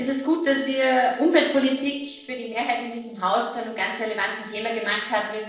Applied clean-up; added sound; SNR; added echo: neural separator model SepFormer DNS4.